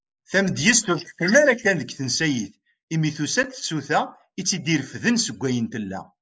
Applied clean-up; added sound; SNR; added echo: neural mask model Resemble Enhance denoiser.